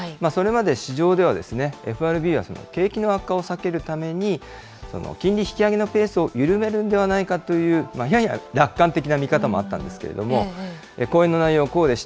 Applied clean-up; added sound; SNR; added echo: none; none; none; none.